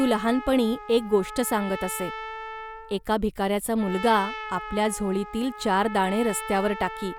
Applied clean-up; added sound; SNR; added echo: none; Trumpet; 12 dB; none.